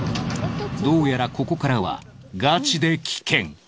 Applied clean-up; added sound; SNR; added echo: none; none; none; none.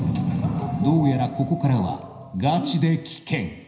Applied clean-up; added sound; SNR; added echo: none; Dog; 16 dB; reverberation time 0.9 s.